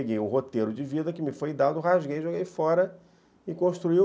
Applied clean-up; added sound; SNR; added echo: none; none; none; none.